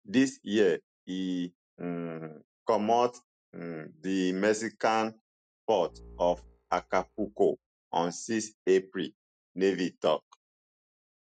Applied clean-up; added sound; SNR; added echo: neural mask model RNNoise.